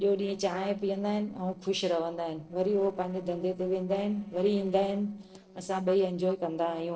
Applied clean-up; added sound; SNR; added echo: neural separator model SepFormer DNS4.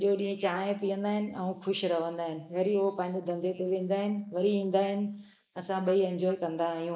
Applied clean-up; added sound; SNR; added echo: neural mask model Resemble Enhance denoiser.